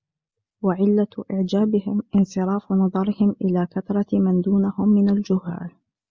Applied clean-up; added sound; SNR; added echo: none; none; none; none.